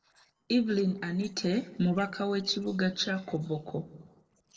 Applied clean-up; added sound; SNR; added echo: neural separator model SepFormer DNS4.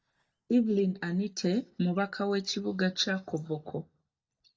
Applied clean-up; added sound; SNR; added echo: neural mask model DeepFilterNet 3.